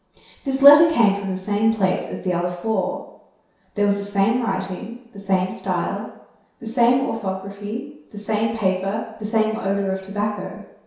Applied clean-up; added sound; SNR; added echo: none; none; none; reverberation time 0.7 s.